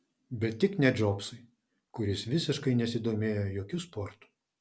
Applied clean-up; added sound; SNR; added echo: none; none; none; none.